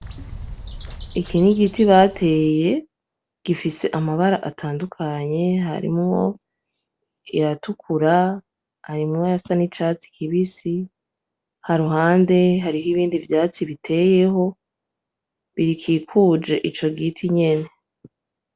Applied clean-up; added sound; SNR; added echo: none; Bird; 14 dB; none.